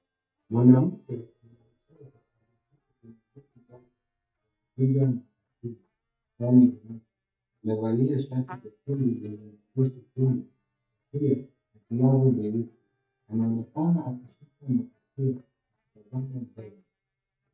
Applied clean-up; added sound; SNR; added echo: neural mask model DeepFilterNet 3.